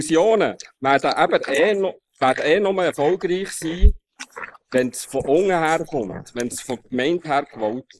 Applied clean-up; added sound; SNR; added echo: neural mask model Resemble Enhance denoiser.